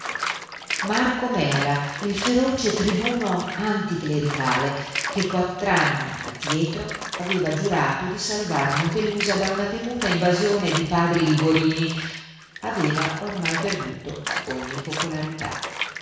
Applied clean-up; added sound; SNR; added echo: none; Bathtub (filling or washing) / Water; 7 dB; reverberation time 1.1 s.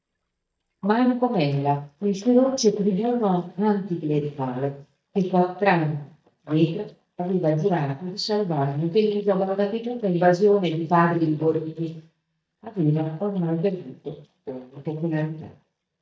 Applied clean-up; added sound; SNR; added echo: neural mask model DeepFilterNet 3.